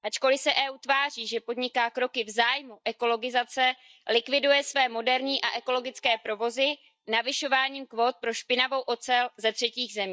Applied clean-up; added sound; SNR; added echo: neural mask model DeepFilterNet 3.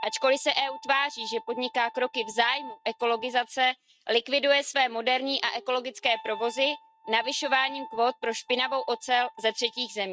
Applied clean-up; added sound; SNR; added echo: neural mask model RNNoise.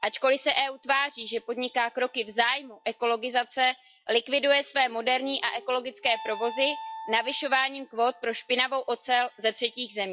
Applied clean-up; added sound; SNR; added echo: classical method log-MMSE.